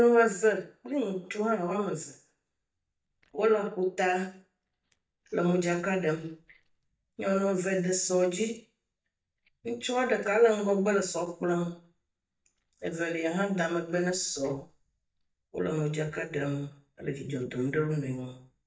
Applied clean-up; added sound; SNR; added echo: neural mask model DeepFilterNet 3.